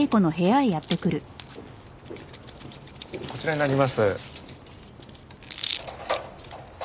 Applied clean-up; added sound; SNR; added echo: none; Hands; 16 dB; none.